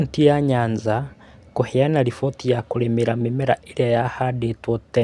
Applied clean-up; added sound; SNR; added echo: none; none; none; none.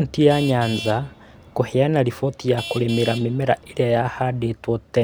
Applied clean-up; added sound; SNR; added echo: none; Traffic noise, roadway noise / Vehicle horn, car horn, honking; 17 dB; none.